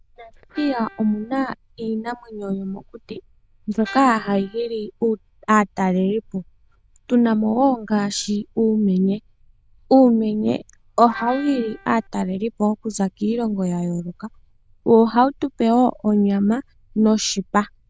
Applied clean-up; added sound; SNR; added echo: neural diffusion model UNIVERSE++.